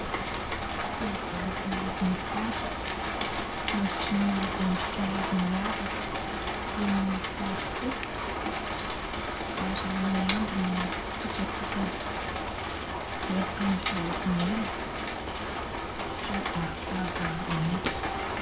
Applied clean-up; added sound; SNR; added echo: none; Rain; -2 dB; reverberation time 0.2 s.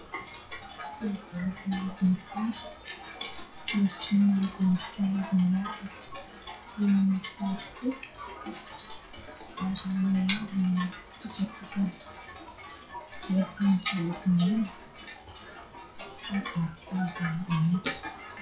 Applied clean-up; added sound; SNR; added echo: classical method WPE with log-MMSE.